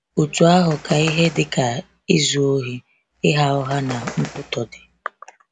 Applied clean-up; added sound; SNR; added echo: none; Bird; 17 dB; none.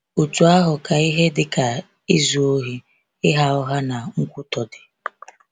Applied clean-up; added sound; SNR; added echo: none; none; none; none.